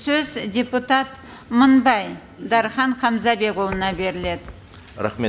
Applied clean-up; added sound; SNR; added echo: none; none; none; none.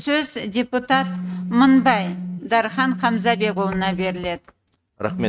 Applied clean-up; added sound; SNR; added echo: neural mask model RNNoise.